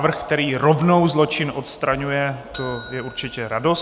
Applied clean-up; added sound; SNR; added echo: none; Bell; 17 dB; none.